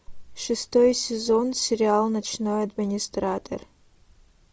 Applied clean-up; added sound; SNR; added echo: none; none; none; none.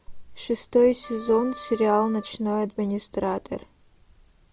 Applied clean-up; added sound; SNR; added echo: none; Wind instrument, woodwind instrument; 19 dB; none.